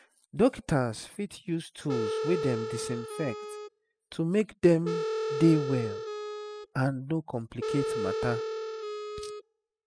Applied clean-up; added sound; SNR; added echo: classical method spectral subtraction.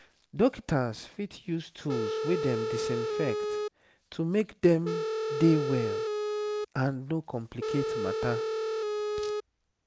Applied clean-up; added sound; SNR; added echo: none; Telephone; 0 dB; none.